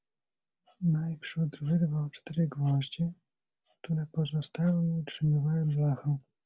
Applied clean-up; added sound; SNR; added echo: none; none; none; none.